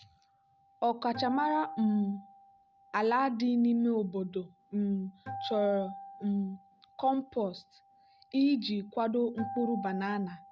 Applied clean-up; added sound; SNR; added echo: none; Acoustic guitar; 14 dB; none.